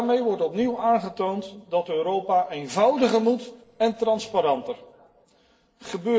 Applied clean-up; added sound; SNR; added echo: neural separator model SepFormer DNS4.